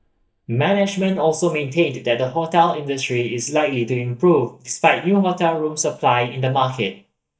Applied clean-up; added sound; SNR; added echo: neural mask model DeepFilterNet 3.